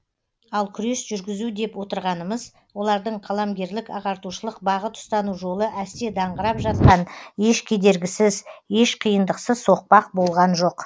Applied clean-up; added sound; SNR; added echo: none; none; none; none.